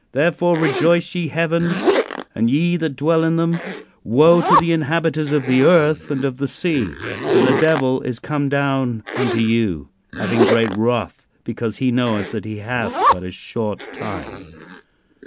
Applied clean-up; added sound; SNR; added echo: none; Zipper (clothing); 5 dB; none.